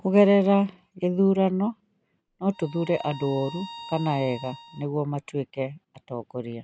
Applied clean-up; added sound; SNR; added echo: none; Bowed string instrument; 17 dB; none.